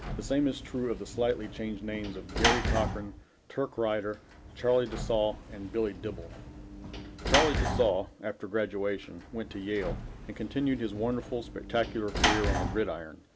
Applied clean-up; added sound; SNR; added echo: none; Sliding door / Slam; 3 dB; none.